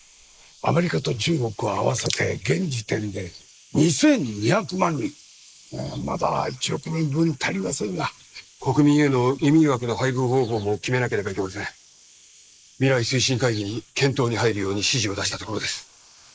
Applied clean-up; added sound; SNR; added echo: neural mask model Resemble Enhance denoiser.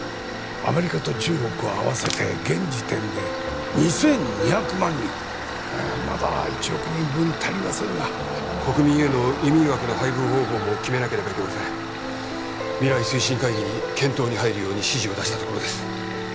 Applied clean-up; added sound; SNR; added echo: none; Tools + Crushing; 9 dB; none.